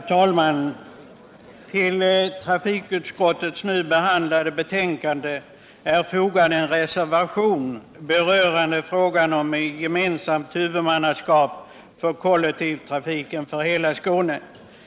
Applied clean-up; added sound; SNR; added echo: none; none; none; none.